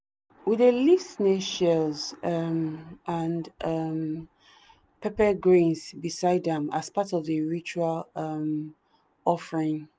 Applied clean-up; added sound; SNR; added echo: none; none; none; none.